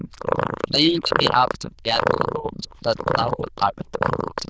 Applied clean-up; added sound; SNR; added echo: neural diffusion model UNIVERSE++.